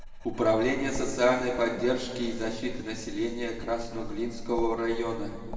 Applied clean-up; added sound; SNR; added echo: none; Writing; 8 dB; reverberation time 1.9 s.